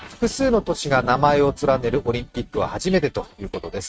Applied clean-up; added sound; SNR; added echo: neural mask model RNNoise.